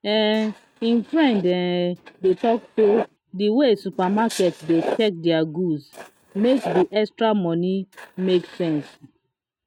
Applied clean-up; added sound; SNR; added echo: neural mask model RNNoise.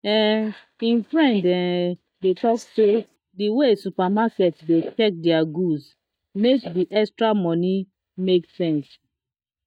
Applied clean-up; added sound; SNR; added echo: neural mask model DeepFilterNet 3.